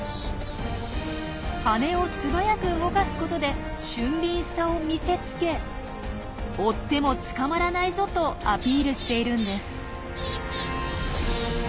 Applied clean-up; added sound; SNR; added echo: none; Bowed string instrument; 15 dB; none.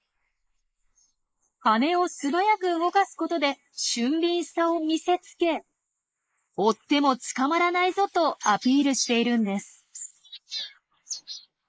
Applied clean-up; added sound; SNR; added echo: neural mask model Resemble Enhance denoiser.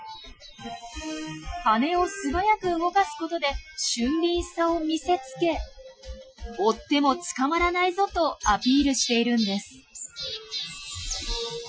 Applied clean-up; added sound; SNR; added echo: classical method Wiener filter.